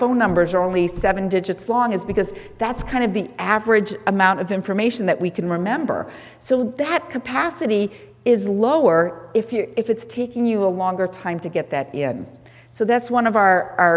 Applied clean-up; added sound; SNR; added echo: none; Car; 15 dB; none.